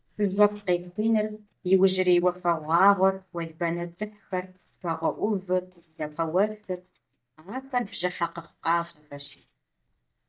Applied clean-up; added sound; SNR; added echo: neural mask model DeepFilterNet 3.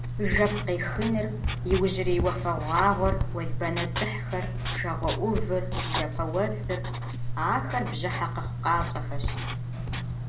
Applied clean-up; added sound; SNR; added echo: none; Writing; 0 dB; reverberation time 0.5 s.